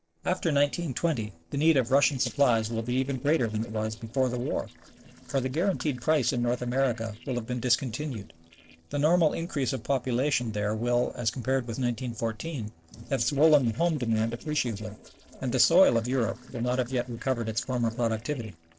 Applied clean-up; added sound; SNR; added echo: neural separator model SepFormer DNS4.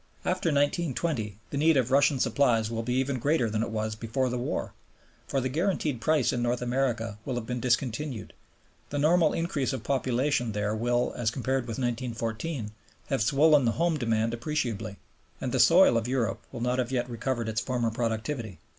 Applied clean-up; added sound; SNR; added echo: none; none; none; none.